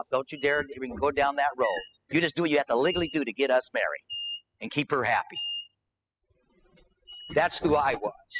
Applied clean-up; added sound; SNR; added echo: classical method spectral subtraction.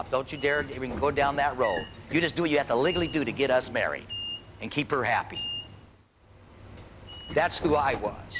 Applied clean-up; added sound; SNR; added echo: none; Sliding door / Train; 11 dB; none.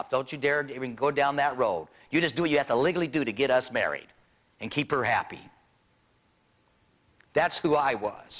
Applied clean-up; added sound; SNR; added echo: none; none; none; none.